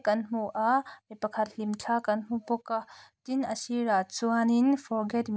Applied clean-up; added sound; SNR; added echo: none; none; none; none.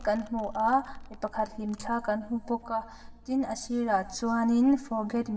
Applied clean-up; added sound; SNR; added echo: none; Domestic sounds, home sounds; 18 dB; reverberation time 2.7 s.